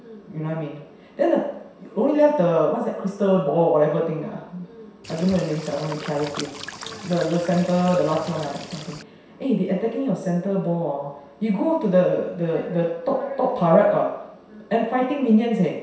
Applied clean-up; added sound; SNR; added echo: none; Cricket / Water; 15 dB; reverberation time 0.7 s.